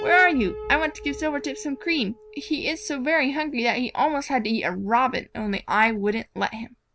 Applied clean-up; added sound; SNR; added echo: none; Piano; 14 dB; none.